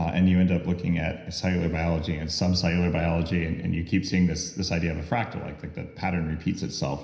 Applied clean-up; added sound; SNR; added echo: none; none; none; reverberation time 0.9 s.